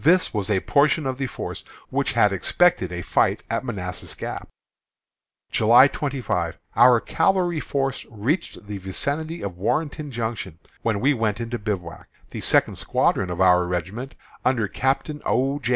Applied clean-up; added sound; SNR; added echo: none; none; none; none.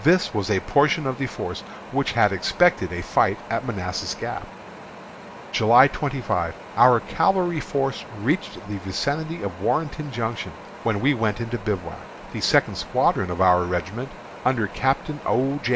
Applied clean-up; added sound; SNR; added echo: none; Wind; 16 dB; none.